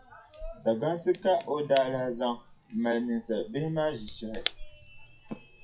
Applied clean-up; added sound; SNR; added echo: classical method WPE with log-MMSE.